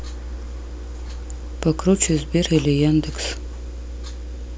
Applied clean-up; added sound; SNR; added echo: none; none; none; none.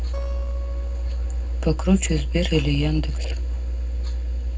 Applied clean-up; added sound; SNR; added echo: neural separator model SepFormer DNS4.